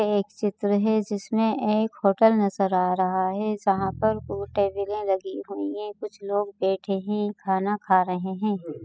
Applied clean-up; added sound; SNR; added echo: classical method spectral subtraction.